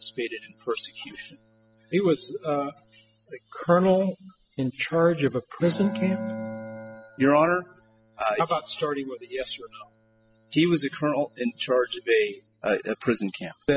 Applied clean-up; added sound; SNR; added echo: classical method spectral subtraction.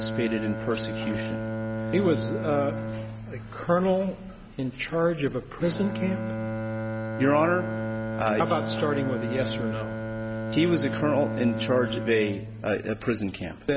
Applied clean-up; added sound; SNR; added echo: none; Bowed string instrument; 5 dB; none.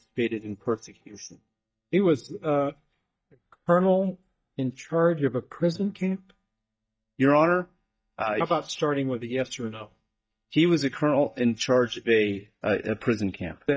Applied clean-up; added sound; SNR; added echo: neural mask model DeepFilterNet 3.